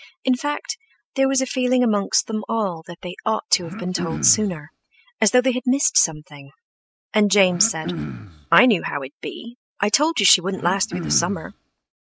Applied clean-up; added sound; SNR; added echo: none; Cough; 9 dB; none.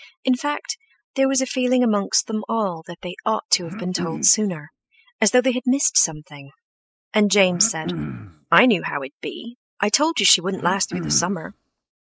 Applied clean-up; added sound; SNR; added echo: neural mask model Resemble Enhance denoiser.